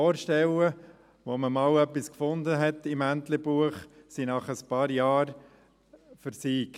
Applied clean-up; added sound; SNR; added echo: none; none; none; none.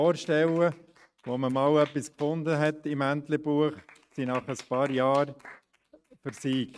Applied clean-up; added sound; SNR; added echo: neural mask model RNNoise.